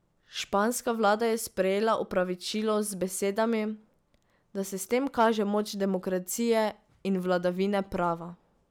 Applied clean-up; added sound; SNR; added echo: none; none; none; none.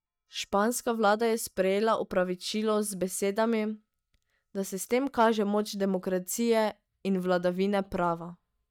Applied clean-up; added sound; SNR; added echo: neural mask model DeepFilterNet 3.